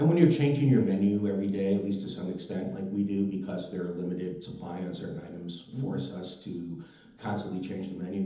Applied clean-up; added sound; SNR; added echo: none; none; none; reverberation time 1.3 s.